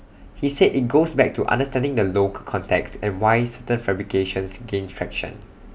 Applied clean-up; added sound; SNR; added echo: none; none; none; none.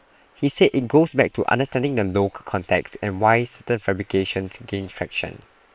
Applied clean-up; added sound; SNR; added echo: neural separator model SepFormer WHAM!.